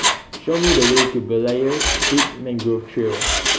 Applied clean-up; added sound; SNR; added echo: none; Mechanisms; 1 dB; none.